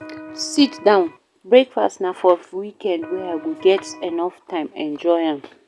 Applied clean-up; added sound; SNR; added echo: none; Electric guitar; 17 dB; none.